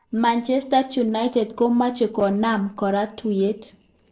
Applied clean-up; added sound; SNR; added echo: neural separator model SepFormer DNS4.